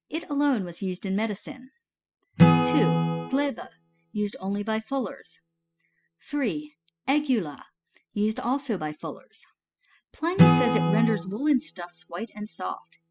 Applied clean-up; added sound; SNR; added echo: classical method spectral subtraction.